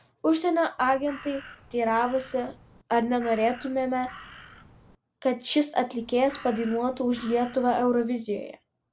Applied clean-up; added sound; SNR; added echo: none; Crow; 20 dB; none.